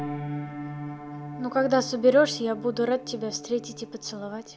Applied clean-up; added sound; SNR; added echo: none; Piano; 11 dB; none.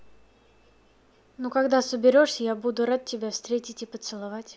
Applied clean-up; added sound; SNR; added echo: none; none; none; none.